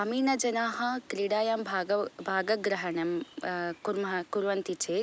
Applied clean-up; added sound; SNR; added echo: none; none; none; none.